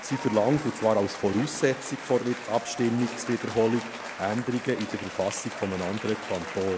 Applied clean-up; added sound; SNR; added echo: none; Applause / Cheering; 10 dB; none.